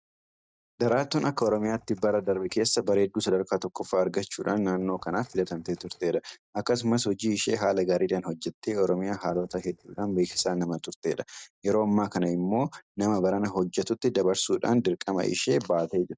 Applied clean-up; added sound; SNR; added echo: neural mask model DeepFilterNet 3.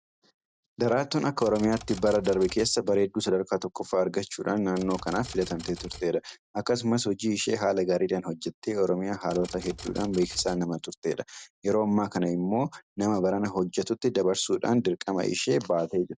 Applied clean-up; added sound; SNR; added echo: none; Typewriter; 17 dB; none.